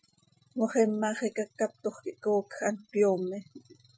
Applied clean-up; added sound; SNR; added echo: classical method Wiener filter.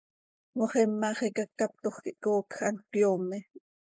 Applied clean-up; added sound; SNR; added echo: neural mask model Resemble Enhance denoiser.